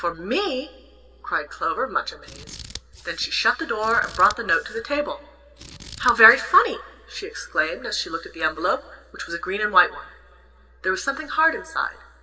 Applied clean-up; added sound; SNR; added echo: none; Scissors; 17 dB; reverberation time 1.8 s.